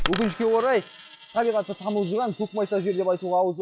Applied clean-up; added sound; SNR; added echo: classical method log-MMSE.